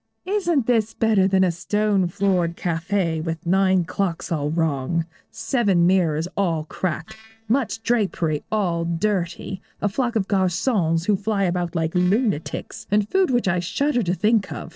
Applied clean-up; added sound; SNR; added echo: neural separator model SepFormer DNS4.